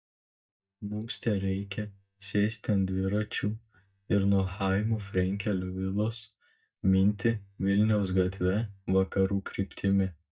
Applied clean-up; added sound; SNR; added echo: neural mask model DeepFilterNet 3.